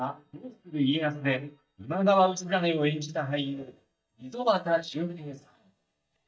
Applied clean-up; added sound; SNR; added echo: neural mask model DeepFilterNet 3.